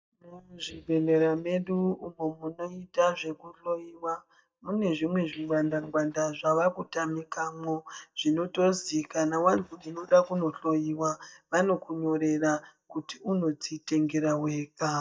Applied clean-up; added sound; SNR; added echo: neural mask model DeepFilterNet 3.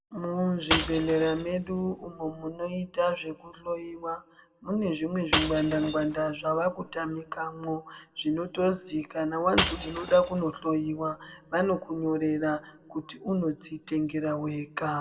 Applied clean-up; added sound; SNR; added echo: none; Shatter / Crushing; 6 dB; reverberation time 1.2 s.